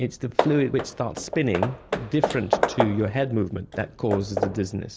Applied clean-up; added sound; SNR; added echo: none; Hammer / Wood; 3 dB; none.